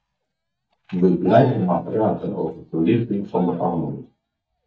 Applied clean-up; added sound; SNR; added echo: neural mask model DeepFilterNet 3.